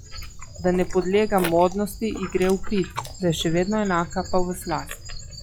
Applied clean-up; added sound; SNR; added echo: classical method log-MMSE.